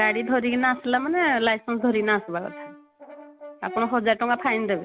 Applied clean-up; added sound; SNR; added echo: none; Brass instrument; 16 dB; none.